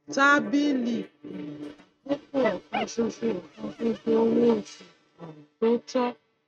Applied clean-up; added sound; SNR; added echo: neural mask model RNNoise.